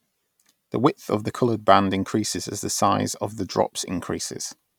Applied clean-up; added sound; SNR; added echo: none; none; none; none.